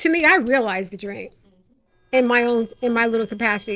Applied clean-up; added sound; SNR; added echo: neural separator model SepFormer DNS4.